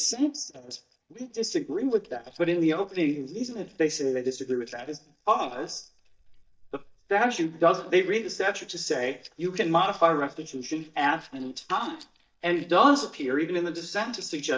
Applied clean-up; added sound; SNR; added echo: neural mask model DeepFilterNet 3.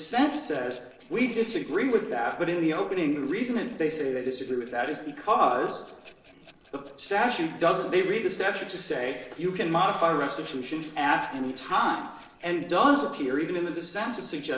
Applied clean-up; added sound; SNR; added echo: neural separator model SepFormer DNS4.